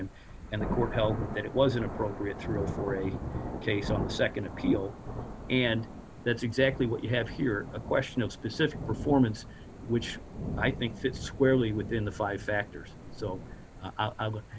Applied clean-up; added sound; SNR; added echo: none; Thunder / Rain; 7 dB; none.